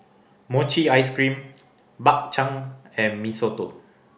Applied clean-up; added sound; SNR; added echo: none; none; none; none.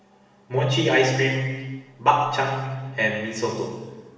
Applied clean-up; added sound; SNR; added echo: none; none; none; reverberation time 1.2 s.